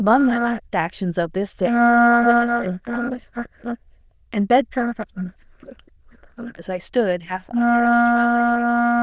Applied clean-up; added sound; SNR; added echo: neural diffusion model UNIVERSE++.